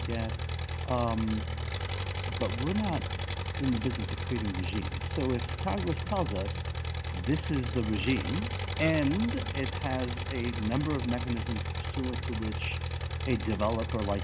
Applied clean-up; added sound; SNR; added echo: none; Engine; 0 dB; none.